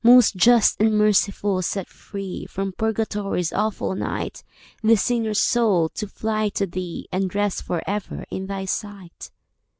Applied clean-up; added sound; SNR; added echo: none; none; none; none.